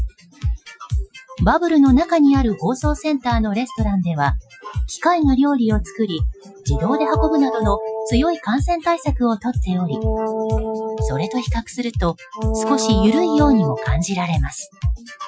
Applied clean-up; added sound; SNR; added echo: classical method Wiener filter.